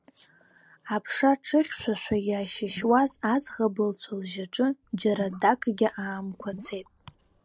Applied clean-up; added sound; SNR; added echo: none; Gurgling / Liquid; 19 dB; none.